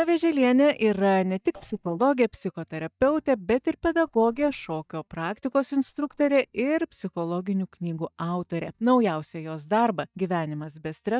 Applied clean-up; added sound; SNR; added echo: neural mask model DeepFilterNet 3.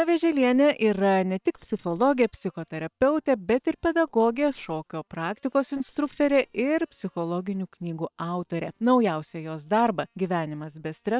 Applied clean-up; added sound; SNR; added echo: neural separator model SepFormer WHAM!.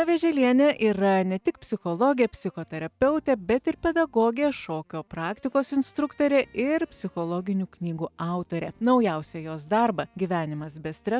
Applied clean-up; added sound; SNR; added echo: none; none; none; none.